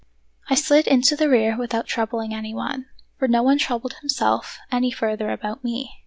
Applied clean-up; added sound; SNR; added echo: none; none; none; none.